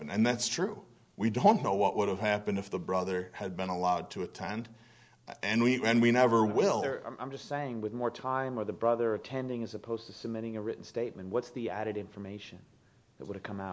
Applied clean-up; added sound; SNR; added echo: none; none; none; none.